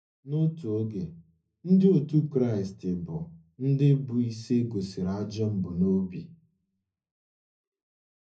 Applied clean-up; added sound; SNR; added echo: none; none; none; reverberation time 0.4 s.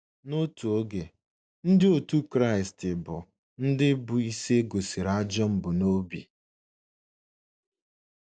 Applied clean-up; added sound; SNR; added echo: none; none; none; none.